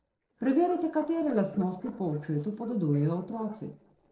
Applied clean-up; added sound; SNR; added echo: neural separator model SepFormer DNS4.